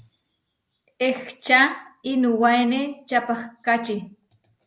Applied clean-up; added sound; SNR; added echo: none; none; none; none.